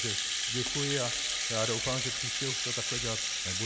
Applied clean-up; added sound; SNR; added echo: none; Rattle (instrument); -4 dB; none.